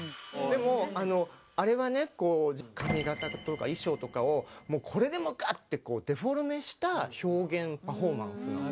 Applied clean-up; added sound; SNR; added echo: none; none; none; none.